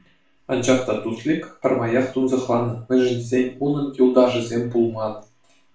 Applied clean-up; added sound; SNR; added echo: none; none; none; reverberation time 0.3 s.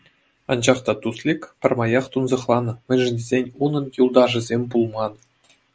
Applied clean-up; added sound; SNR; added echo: none; none; none; none.